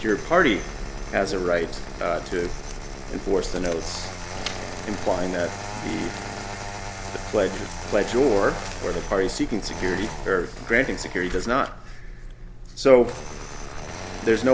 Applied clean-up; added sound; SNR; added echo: none; Engine starting; 11 dB; none.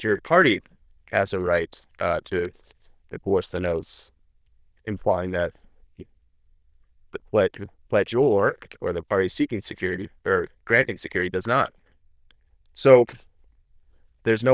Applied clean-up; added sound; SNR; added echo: neural diffusion model UNIVERSE++.